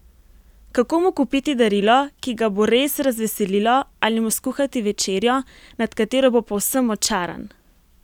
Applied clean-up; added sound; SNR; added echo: none; none; none; none.